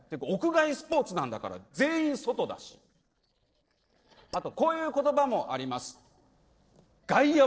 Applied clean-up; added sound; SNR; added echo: neural separator model SepFormer DNS4.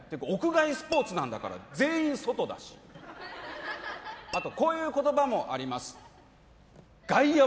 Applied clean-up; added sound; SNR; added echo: none; Tap / Glass; 17 dB; none.